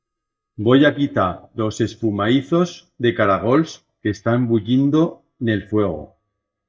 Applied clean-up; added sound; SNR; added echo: neural mask model DeepFilterNet 3.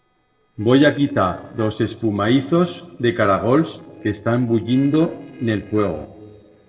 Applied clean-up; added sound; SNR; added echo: neural separator model SepFormer DNS4.